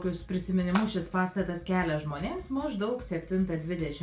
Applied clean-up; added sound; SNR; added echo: none; Water / Splash, splatter; 13 dB; reverberation time 0.3 s.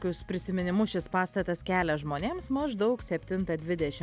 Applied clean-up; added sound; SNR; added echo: none; none; none; none.